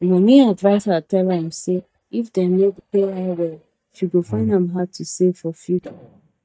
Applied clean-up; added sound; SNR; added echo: neural mask model DeepFilterNet 3.